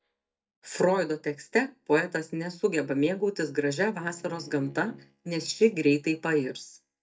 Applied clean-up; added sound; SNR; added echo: neural mask model DeepFilterNet 3.